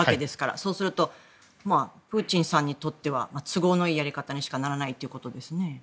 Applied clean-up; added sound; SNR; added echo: none; none; none; none.